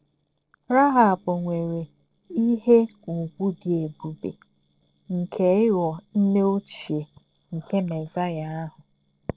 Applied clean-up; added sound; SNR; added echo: neural separator model SepFormer DNS4.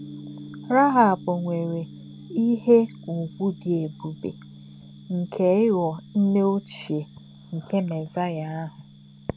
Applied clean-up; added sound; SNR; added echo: none; Gong; 18 dB; none.